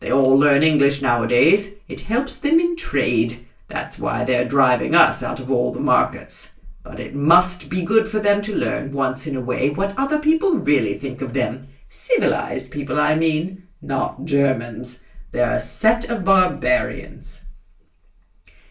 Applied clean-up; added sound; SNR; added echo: none; none; none; reverberation time 0.3 s.